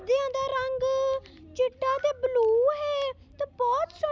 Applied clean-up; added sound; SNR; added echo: none; none; none; none.